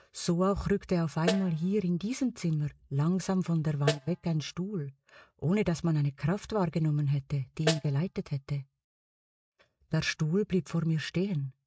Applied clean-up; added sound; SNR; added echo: neural mask model RNNoise.